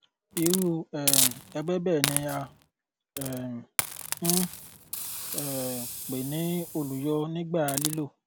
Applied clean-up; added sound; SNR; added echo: none; Hiss; 2 dB; none.